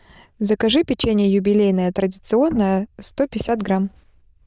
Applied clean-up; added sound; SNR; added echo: neural diffusion model UNIVERSE++.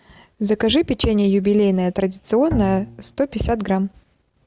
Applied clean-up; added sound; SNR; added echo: none; Bowed string instrument; 11 dB; none.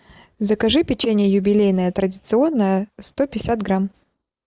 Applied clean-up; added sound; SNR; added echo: neural mask model Resemble Enhance denoiser.